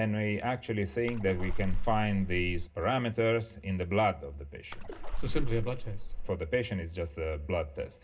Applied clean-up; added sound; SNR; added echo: none; Splash, splatter; -1 dB; reverberation time 0.2 s.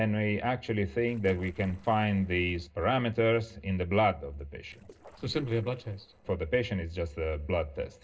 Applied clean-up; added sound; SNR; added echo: neural separator model SepFormer DNS4.